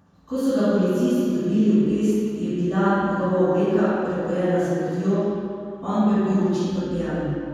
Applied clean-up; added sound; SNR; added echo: none; none; none; reverberation time 2.1 s.